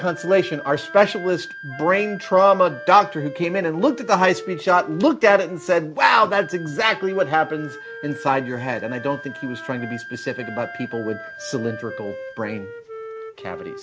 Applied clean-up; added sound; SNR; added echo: none; Wind instrument, woodwind instrument + Wind instrument, woodwind instrument; 15 dB; none.